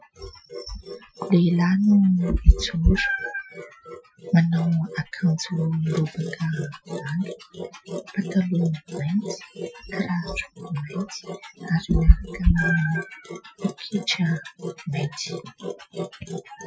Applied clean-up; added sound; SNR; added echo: classical method Wiener filter.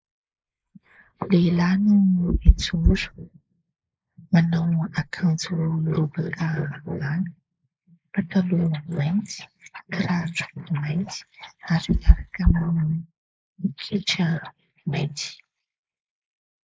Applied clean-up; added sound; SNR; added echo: neural mask model Resemble Enhance denoiser.